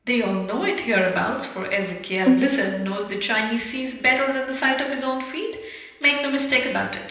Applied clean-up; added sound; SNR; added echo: none; Bowed string instrument; 1 dB; reverberation time 0.9 s.